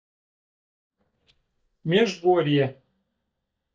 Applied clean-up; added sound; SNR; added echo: neural mask model DeepFilterNet 3.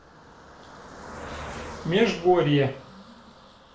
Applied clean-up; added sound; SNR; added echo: none; Car passing by; 15 dB; reverberation time 0.4 s.